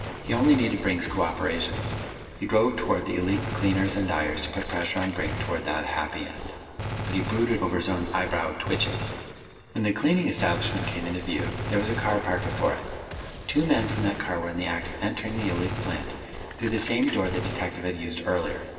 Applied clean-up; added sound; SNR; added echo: none; Gunshot, gunfire; 7 dB; reverberation time 2.4 s.